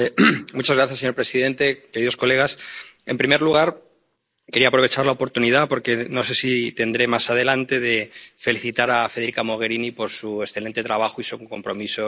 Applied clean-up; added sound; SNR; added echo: neural mask model Resemble Enhance denoiser.